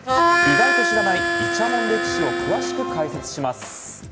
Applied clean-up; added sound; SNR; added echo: none; Harmonica; -5 dB; none.